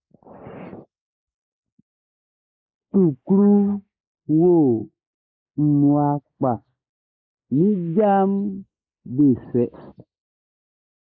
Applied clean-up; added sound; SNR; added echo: neural mask model Resemble Enhance denoiser.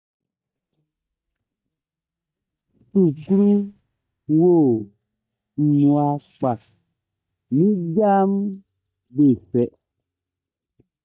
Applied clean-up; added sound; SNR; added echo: neural mask model DeepFilterNet 3.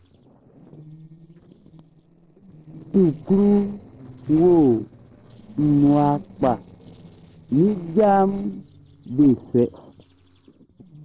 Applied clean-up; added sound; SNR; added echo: neural separator model SepFormer DNS4.